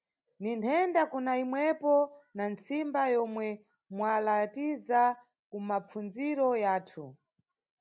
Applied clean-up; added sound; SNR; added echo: none; none; none; none.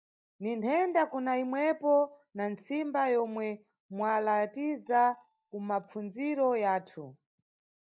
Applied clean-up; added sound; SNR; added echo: neural mask model DeepFilterNet 3.